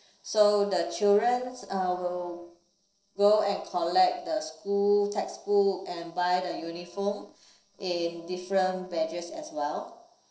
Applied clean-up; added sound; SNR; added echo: neural separator model SepFormer DNS4.